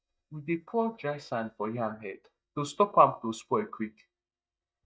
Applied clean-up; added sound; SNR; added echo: neural mask model DeepFilterNet 3.